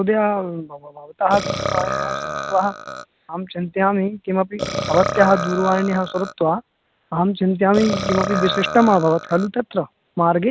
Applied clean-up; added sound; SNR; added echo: none; Burping, eructation; 7 dB; none.